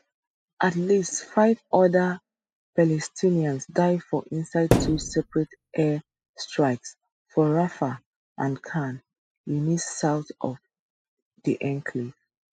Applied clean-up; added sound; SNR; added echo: classical method spectral subtraction.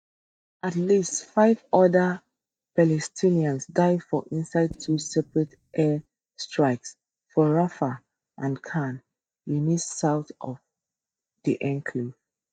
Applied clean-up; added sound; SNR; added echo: neural mask model DeepFilterNet 3.